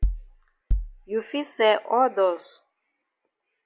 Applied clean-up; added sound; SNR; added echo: none; Bass drum; 0 dB; none.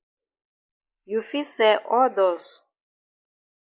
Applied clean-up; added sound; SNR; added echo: neural mask model Resemble Enhance denoiser.